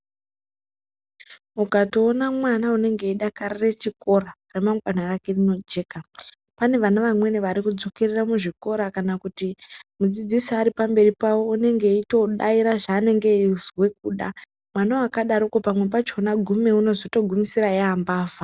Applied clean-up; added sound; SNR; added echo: none; none; none; none.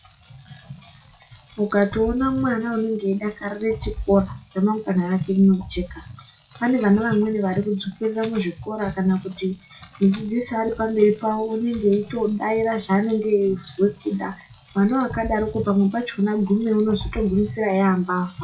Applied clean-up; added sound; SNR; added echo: classical method WPE with log-MMSE.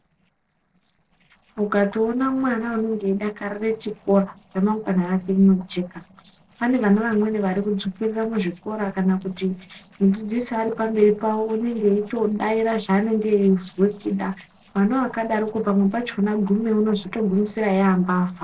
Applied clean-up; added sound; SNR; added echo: neural separator model SepFormer DNS4.